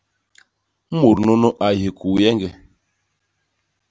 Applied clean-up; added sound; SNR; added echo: none; none; none; none.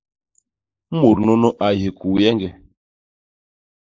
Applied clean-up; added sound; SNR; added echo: neural mask model Resemble Enhance denoiser.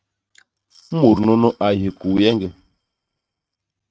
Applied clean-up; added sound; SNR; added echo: neural mask model RNNoise.